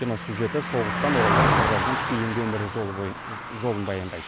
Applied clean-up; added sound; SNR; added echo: none; Car passing by; -2 dB; none.